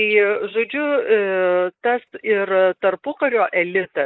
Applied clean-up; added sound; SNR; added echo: neural mask model Resemble Enhance denoiser.